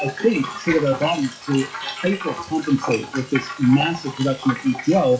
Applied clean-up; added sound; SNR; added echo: classical method WPE with log-MMSE.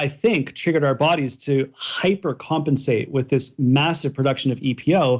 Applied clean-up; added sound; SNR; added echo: none; none; none; none.